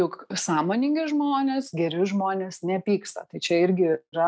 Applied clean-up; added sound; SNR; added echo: none; none; none; none.